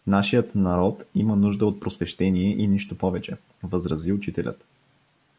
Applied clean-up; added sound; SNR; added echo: none; none; none; none.